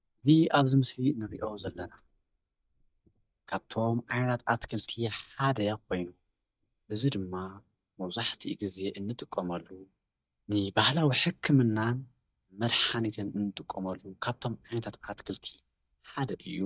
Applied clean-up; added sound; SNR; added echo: neural mask model DeepFilterNet 3.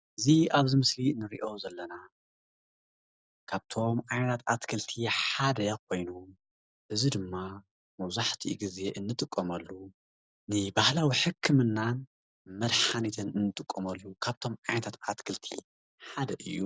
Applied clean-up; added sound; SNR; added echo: none; none; none; none.